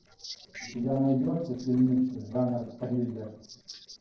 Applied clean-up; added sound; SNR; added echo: neural separator model SepFormer DNS4.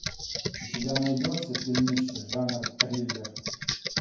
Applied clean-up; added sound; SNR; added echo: none; Computer keyboard; 2 dB; reverberation time 0.9 s.